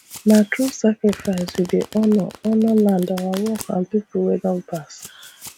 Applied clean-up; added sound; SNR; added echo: none; Domestic sounds, home sounds; 19 dB; none.